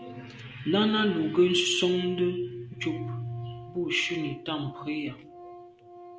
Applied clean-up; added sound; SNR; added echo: none; Organ; 19 dB; none.